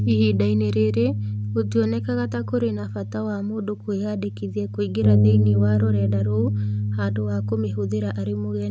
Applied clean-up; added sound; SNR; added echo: none; Bass guitar; -1 dB; none.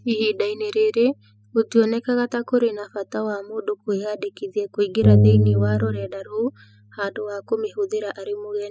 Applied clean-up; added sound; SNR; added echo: classical method spectral subtraction.